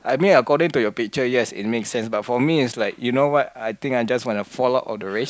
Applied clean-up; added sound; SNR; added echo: none; none; none; none.